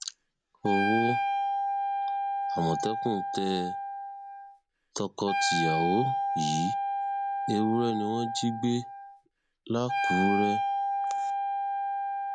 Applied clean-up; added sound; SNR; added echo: none; Wind instrument, woodwind instrument; -1 dB; none.